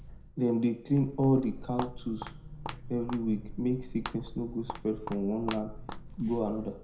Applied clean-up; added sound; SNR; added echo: none; Walk, footsteps; 11 dB; reverberation time 0.4 s.